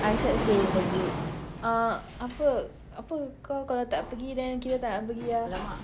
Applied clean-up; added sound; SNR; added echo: none; Sliding door; 5 dB; none.